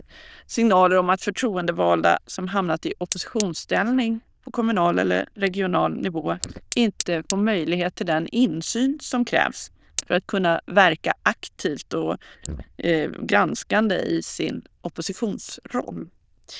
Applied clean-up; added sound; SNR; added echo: neural diffusion model UNIVERSE++.